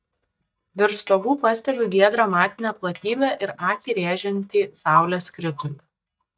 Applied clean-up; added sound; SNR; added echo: neural mask model DeepFilterNet 3.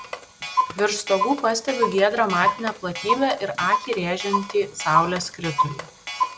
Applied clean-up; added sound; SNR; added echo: none; Clock; 3 dB; none.